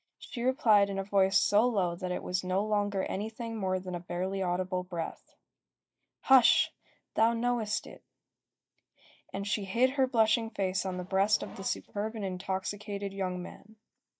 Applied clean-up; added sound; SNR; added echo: neural mask model DeepFilterNet 3.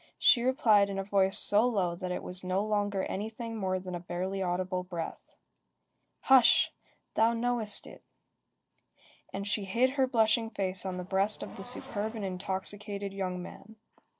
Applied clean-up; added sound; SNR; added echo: neural separator model SepFormer DNS4.